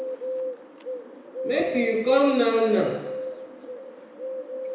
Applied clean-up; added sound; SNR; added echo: none; Bird; 7 dB; reverberation time 1.0 s.